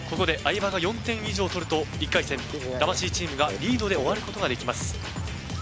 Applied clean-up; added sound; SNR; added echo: none; Engine; 17 dB; none.